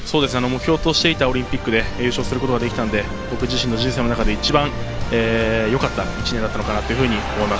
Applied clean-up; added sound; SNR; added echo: none; Fire; 10 dB; none.